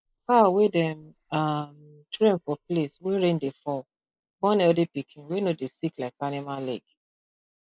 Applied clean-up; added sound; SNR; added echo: neural mask model Resemble Enhance denoiser.